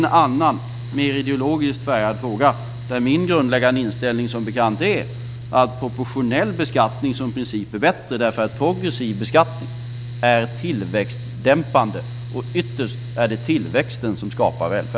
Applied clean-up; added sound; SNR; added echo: none; Mechanical fan; 10 dB; none.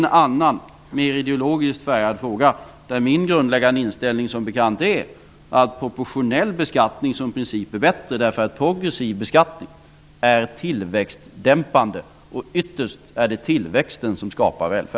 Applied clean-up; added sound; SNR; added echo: none; none; none; none.